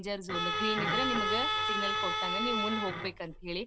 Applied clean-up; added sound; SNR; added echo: none; Bowed string instrument; -4 dB; none.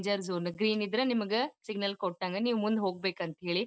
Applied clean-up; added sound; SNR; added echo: none; none; none; none.